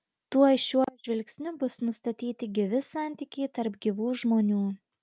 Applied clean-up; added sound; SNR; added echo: none; none; none; none.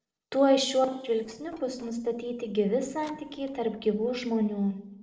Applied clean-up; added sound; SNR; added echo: neural separator model SepFormer DNS4.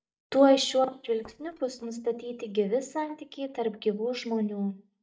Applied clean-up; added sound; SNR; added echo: neural mask model DeepFilterNet 3.